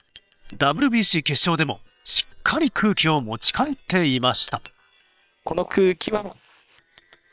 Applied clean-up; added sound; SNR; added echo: neural separator model SepFormer WHAM!.